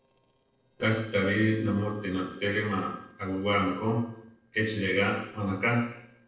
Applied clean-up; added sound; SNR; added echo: neural separator model SepFormer DNS4.